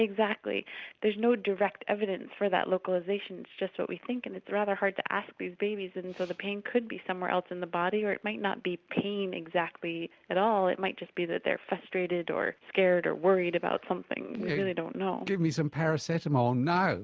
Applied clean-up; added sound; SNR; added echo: none; none; none; none.